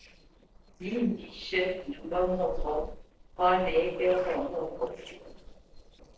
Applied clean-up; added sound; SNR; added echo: neural separator model SepFormer DNS4.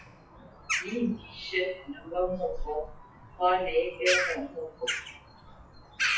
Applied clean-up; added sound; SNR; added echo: classical method WPE with log-MMSE.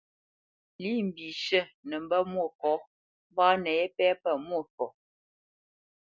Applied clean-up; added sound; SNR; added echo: none; none; none; none.